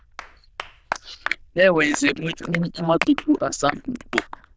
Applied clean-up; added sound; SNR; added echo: neural diffusion model UNIVERSE++.